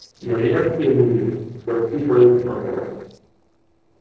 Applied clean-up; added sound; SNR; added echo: neural separator model SepFormer DNS4.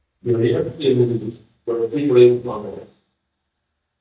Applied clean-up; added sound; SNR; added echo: neural mask model DeepFilterNet 3.